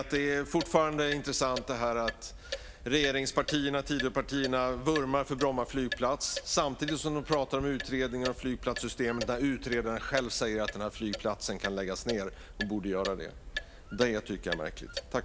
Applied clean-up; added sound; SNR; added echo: none; Clock; 10 dB; none.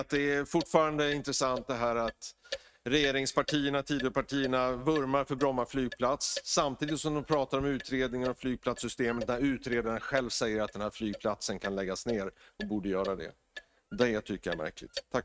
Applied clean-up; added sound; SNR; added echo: neural mask model RNNoise.